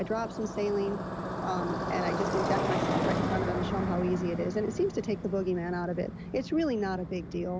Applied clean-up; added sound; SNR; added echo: none; Motorcycle; 2 dB; none.